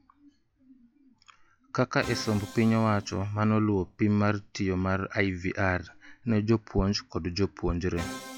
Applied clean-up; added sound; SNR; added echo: classical method log-MMSE.